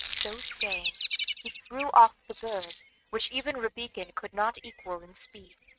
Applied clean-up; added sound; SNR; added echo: neural mask model RNNoise.